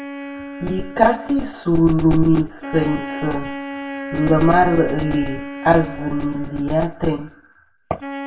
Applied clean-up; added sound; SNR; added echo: none; Wind instrument, woodwind instrument; 12 dB; reverberation time 0.1 s.